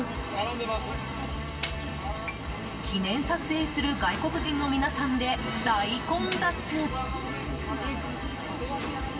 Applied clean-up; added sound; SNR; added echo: none; Engine; 15 dB; reverberation time 2.7 s.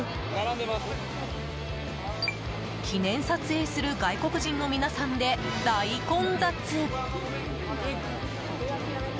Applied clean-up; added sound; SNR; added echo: none; none; none; none.